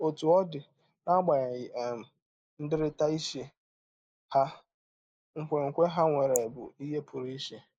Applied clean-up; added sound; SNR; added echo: neural mask model Resemble Enhance denoiser.